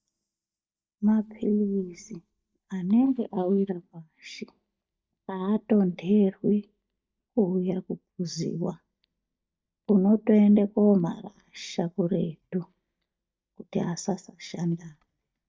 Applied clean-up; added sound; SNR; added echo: neural mask model DeepFilterNet 3.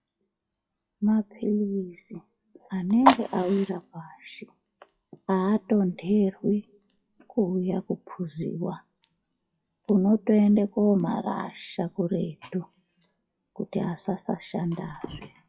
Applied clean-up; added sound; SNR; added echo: classical method WPE with log-MMSE.